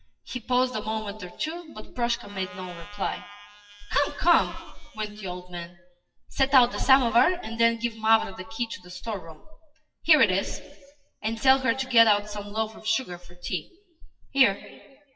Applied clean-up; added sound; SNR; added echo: classical method WPE with log-MMSE.